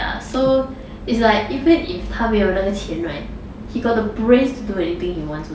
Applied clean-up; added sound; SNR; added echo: none; none; none; reverberation time 1.3 s.